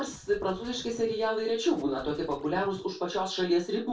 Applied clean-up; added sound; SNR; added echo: none; Scratching (performance technique); 19 dB; reverberation time 0.2 s.